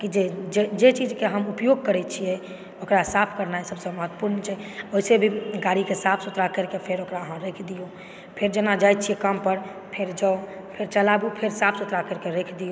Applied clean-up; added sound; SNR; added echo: none; none; none; none.